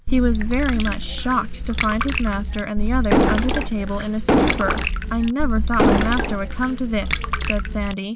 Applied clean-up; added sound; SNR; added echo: none; Explosion + Water / Liquid; -2 dB; none.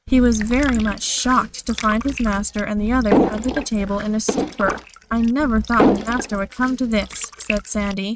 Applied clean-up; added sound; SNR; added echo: neural mask model RNNoise.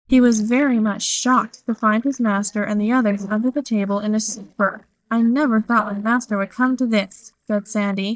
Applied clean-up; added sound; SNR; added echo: neural mask model DeepFilterNet 3.